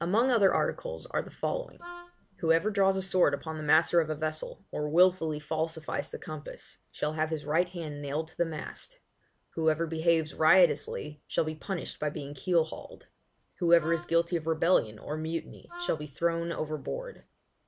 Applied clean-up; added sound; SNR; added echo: none; Wind instrument, woodwind instrument; 17 dB; none.